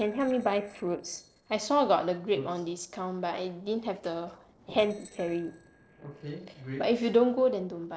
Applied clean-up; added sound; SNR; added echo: neural separator model SepFormer DNS4.